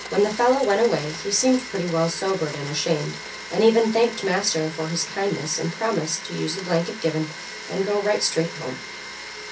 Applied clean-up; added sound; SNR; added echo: none; Domestic sounds, home sounds; 12 dB; reverberation time 0.3 s.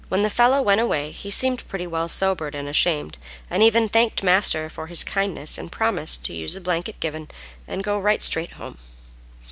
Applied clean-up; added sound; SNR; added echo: none; none; none; none.